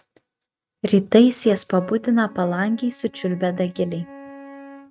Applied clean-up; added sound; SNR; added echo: neural mask model RNNoise.